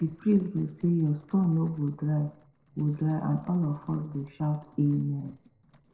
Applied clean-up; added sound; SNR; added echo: neural separator model SepFormer DNS4.